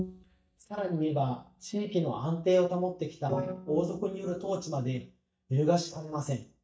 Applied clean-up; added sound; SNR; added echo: neural mask model DeepFilterNet 3.